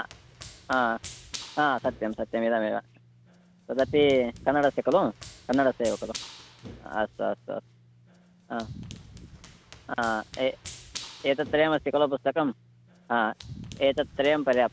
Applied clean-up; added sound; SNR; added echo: none; Run; 17 dB; none.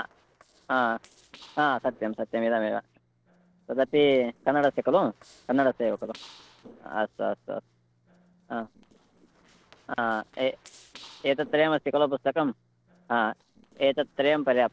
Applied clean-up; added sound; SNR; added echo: neural separator model SepFormer DNS4.